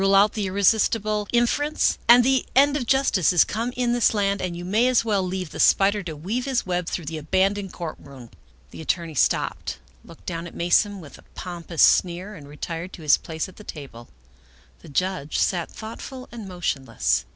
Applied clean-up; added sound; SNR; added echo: none; none; none; none.